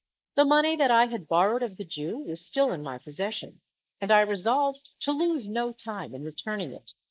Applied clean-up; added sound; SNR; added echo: neural mask model Resemble Enhance denoiser.